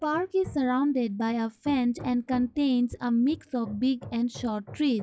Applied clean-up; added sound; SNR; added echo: classical method log-MMSE.